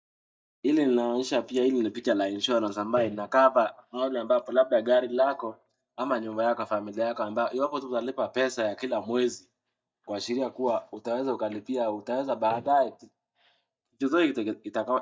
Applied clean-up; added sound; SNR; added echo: neural mask model DeepFilterNet 3.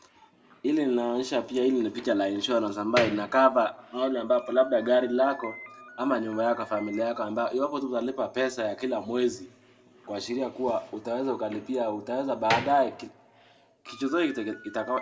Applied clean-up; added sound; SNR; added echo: none; Slam; 15 dB; reverberation time 1.4 s.